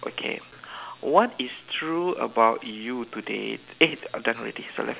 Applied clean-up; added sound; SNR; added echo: none; none; none; none.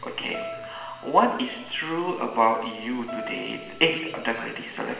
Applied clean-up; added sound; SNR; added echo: none; Keyboard (musical); 13 dB; reverberation time 1.0 s.